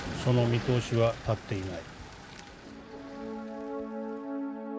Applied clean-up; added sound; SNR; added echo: none; none; none; none.